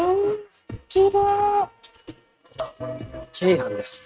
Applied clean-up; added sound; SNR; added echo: neural mask model RNNoise.